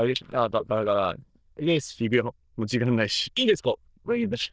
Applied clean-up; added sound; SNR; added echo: neural diffusion model UNIVERSE++.